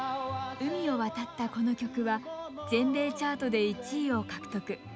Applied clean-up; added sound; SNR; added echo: none; none; none; none.